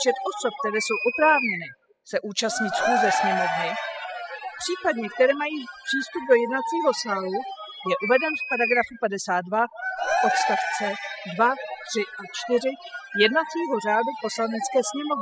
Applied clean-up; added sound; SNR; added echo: classical method spectral subtraction.